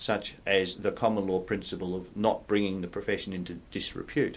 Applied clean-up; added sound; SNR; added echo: none; none; none; none.